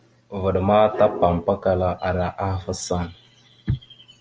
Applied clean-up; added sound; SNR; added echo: none; none; none; none.